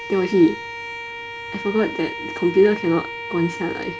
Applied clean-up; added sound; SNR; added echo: none; Bowed string instrument; 10 dB; none.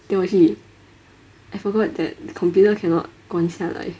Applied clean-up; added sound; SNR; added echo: none; none; none; none.